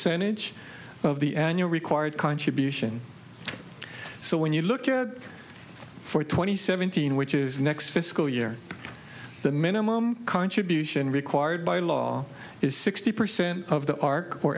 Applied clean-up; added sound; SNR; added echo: none; none; none; none.